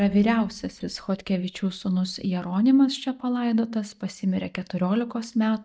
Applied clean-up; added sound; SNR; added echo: neural mask model DeepFilterNet 3.